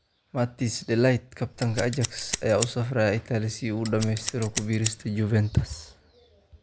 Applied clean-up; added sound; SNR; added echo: none; Scissors; 8 dB; none.